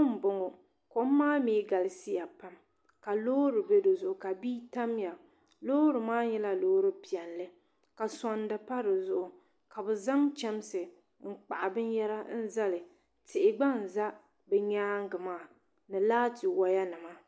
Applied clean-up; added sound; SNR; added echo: none; none; none; none.